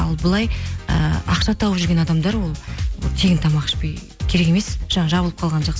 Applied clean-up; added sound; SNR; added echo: none; none; none; none.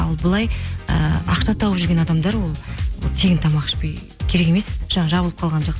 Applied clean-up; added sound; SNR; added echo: none; Wild animals; 18 dB; none.